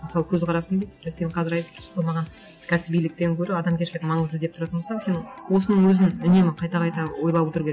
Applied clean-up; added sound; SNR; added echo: none; none; none; none.